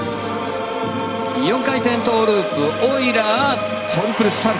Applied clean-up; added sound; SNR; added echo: none; none; none; reverberation time 1.4 s.